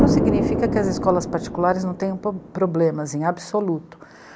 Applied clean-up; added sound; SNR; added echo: none; Explosion; 2 dB; none.